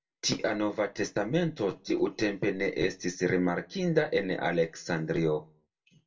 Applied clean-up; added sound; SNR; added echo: none; none; none; reverberation time 0.2 s.